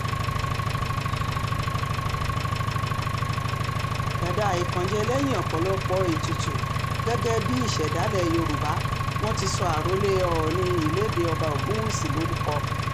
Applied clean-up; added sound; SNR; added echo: none; Engine; -4 dB; none.